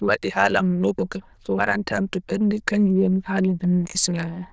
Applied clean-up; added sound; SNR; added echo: neural diffusion model UNIVERSE++.